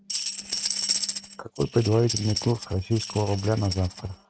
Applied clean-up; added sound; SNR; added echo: neural mask model RNNoise.